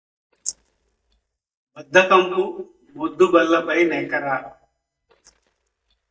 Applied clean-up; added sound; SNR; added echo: neural mask model DeepFilterNet 3.